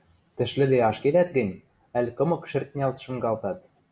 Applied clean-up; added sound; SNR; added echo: none; none; none; none.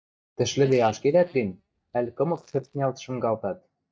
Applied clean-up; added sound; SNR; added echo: neural mask model DeepFilterNet 3.